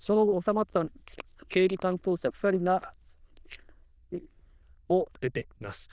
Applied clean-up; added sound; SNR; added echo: neural diffusion model UNIVERSE++.